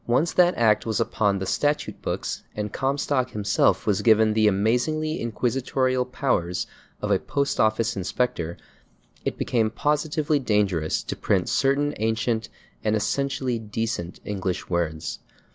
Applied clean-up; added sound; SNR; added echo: none; none; none; none.